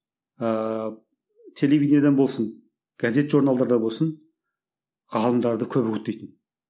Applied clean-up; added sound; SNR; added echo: none; none; none; none.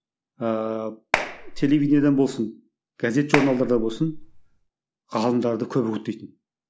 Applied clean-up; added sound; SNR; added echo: none; Clapping; 6 dB; none.